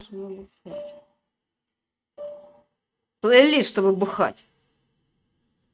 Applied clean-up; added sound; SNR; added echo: neural mask model RNNoise.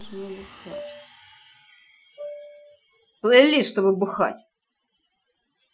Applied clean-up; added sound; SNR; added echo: classical method Wiener filter.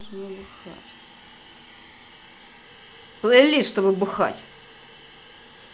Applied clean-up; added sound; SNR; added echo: none; none; none; none.